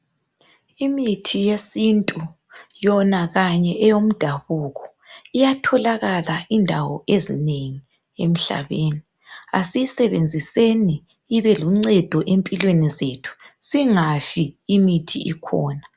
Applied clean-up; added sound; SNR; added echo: none; none; none; none.